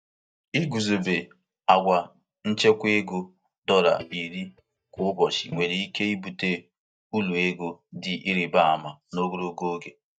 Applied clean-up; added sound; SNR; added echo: neural mask model DeepFilterNet 3.